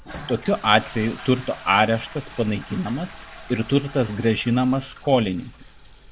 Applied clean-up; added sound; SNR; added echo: none; Toilet flush; 17 dB; none.